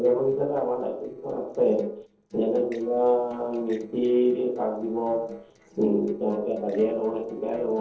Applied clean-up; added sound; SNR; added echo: neural separator model SepFormer DNS4.